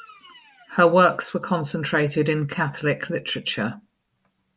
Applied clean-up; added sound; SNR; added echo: none; none; none; none.